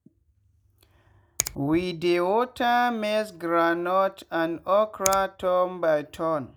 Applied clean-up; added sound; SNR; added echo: none; Finger snapping; 11 dB; none.